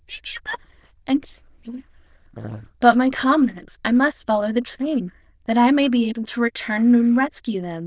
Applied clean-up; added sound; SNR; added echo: neural diffusion model UNIVERSE++.